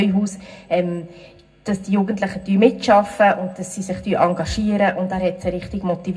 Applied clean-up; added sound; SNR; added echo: none; none; none; reverberation time 0.3 s.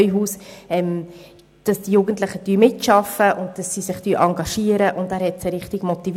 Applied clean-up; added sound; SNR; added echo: none; none; none; none.